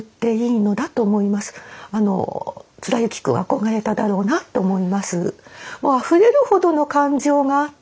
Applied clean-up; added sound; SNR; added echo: none; none; none; none.